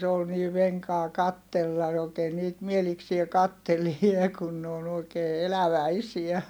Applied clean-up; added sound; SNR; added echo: none; none; none; none.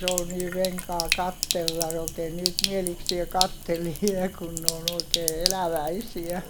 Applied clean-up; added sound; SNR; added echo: none; Sink (filling or washing); 1 dB; none.